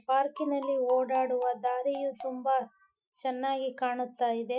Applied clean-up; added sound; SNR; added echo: classical method Wiener filter.